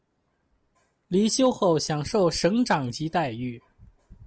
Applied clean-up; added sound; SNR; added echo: none; none; none; none.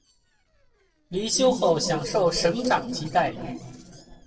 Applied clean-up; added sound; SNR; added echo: neural separator model SepFormer DNS4.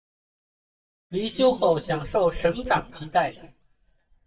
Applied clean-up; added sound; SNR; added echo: neural mask model DeepFilterNet 3.